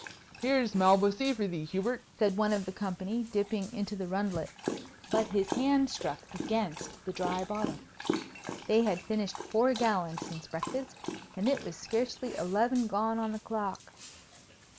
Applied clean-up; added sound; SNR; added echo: none; Dog; 11 dB; none.